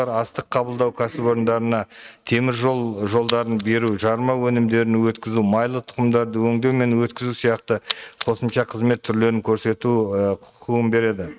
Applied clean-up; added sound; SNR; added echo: neural mask model RNNoise.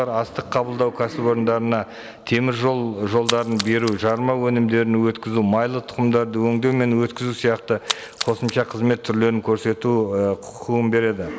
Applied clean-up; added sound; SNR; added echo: none; Splash, splatter; 11 dB; none.